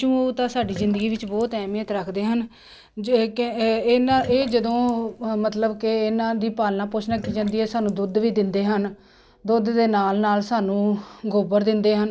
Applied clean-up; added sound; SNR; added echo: none; Sink (filling or washing); 18 dB; none.